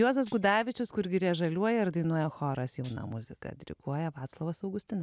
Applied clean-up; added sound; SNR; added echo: none; Tambourine; 13 dB; none.